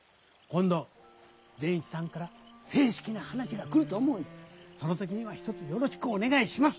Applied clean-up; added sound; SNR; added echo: none; none; none; none.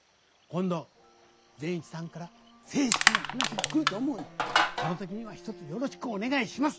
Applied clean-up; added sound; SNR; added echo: none; Crushing; -4 dB; none.